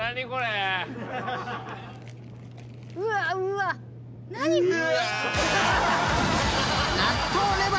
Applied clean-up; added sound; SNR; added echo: none; none; none; none.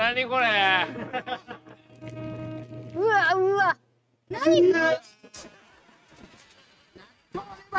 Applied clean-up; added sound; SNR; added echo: neural mask model RNNoise.